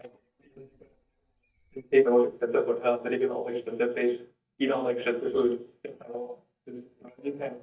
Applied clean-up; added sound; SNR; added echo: neural mask model DeepFilterNet 3.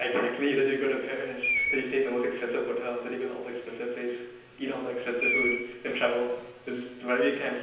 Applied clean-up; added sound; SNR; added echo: none; Screech; 6 dB; reverberation time 0.9 s.